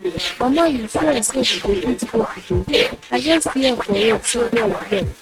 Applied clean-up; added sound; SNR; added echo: neural mask model RNNoise.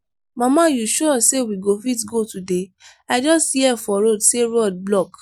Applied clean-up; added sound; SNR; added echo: none; none; none; none.